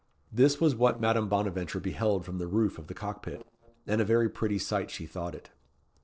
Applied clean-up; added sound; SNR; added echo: neural separator model SepFormer DNS4.